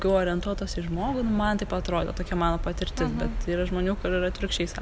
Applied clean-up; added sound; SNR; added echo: none; none; none; none.